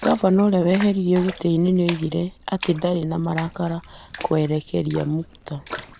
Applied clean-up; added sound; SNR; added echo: none; Splash, splatter; 13 dB; none.